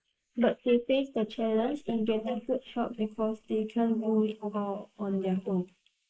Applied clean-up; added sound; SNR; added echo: neural mask model Resemble Enhance denoiser.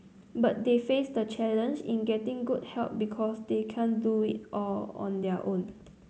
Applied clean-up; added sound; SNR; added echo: none; none; none; none.